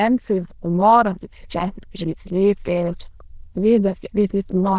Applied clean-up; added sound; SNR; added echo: neural diffusion model UNIVERSE++.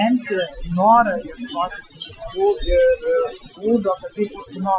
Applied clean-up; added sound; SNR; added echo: classical method Wiener filter.